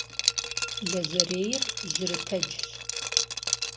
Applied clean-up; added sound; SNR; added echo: none; Liquid; -5 dB; none.